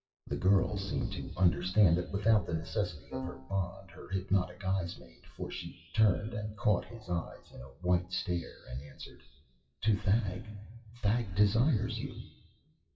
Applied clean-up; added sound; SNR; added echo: classical method WPE with log-MMSE.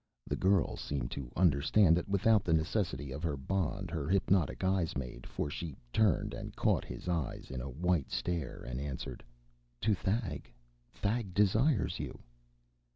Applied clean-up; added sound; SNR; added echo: none; none; none; none.